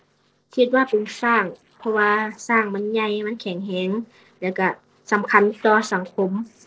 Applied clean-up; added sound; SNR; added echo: neural separator model SepFormer DNS4.